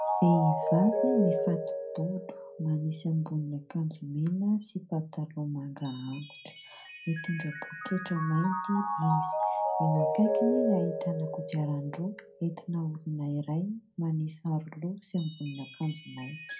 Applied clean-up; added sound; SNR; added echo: none; Mallet percussion; 3 dB; reverberation time 0.2 s.